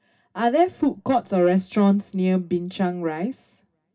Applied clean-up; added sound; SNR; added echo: none; none; none; reverberation time 0.4 s.